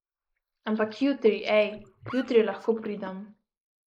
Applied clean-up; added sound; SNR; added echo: neural mask model Resemble Enhance denoiser.